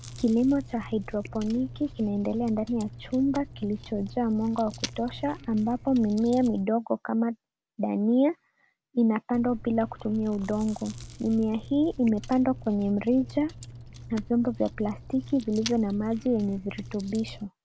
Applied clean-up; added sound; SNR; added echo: none; Chewing, mastication; 16 dB; none.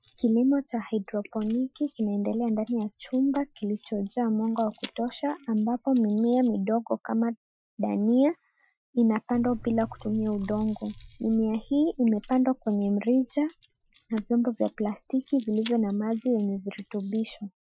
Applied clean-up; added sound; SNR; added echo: classical method Wiener filter.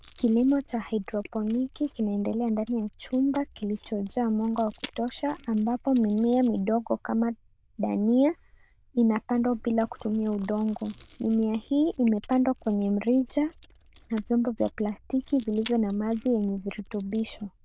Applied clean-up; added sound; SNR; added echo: neural diffusion model UNIVERSE++.